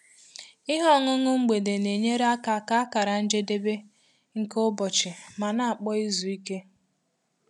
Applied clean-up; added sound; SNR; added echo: none; none; none; none.